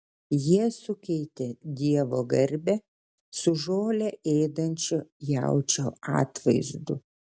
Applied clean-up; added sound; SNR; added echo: none; none; none; none.